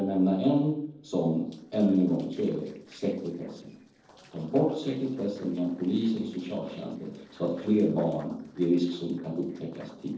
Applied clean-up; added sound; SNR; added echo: neural separator model SepFormer DNS4.